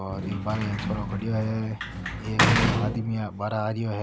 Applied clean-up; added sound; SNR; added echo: none; Sliding door / Slam; -1 dB; none.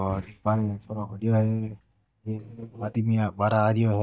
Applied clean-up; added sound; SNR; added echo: neural mask model DeepFilterNet 3.